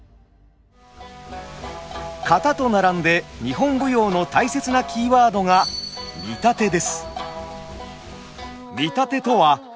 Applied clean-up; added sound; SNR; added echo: none; none; none; none.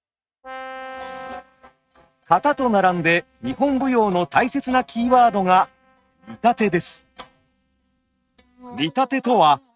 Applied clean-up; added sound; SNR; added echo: neural mask model RNNoise.